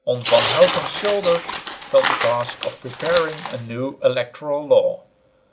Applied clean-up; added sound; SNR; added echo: none; Tearing; 4 dB; none.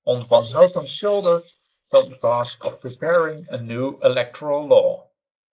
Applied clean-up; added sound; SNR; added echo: neural mask model Resemble Enhance denoiser.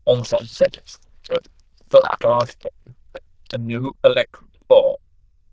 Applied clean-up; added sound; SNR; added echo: neural diffusion model UNIVERSE++.